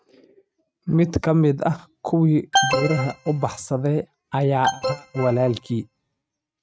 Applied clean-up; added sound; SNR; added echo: neural mask model RNNoise.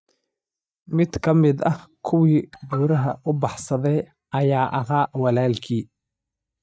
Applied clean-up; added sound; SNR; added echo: neural mask model DeepFilterNet 3.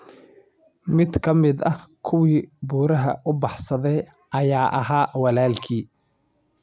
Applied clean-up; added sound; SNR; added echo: none; none; none; none.